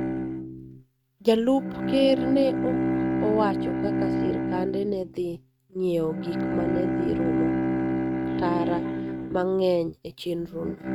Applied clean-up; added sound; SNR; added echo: neural mask model RNNoise.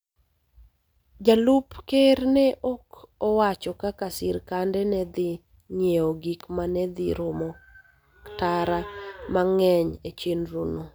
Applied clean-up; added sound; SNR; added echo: none; none; none; none.